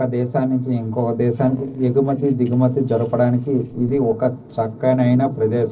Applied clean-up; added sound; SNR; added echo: neural separator model SepFormer DNS4.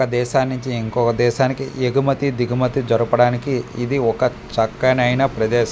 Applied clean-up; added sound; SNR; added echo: none; none; none; none.